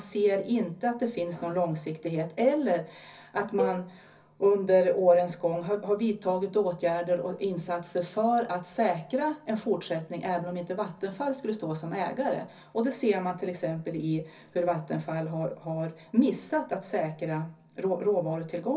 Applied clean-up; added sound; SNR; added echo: none; Cowbell; 8 dB; reverberation time 0.4 s.